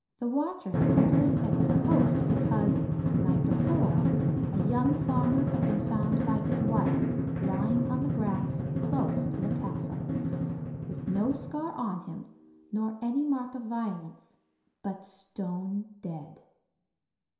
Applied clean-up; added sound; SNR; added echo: none; Drum; -4 dB; reverberation time 0.7 s.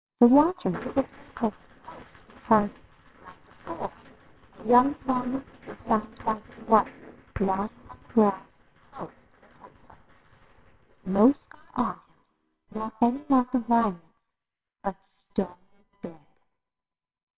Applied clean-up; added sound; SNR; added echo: neural separator model SepFormer WHAMR!.